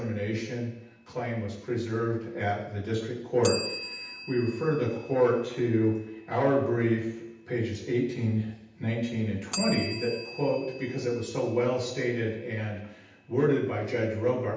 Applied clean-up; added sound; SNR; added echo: none; Bell; 15 dB; reverberation time 0.9 s.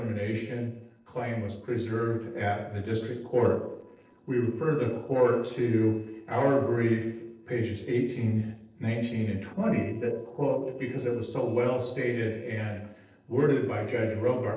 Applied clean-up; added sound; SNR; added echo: neural separator model SepFormer DNS4.